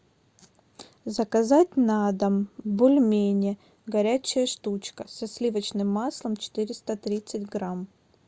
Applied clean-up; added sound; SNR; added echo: none; none; none; none.